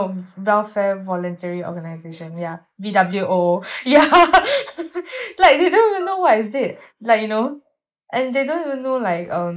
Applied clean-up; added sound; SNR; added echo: neural mask model Resemble Enhance denoiser.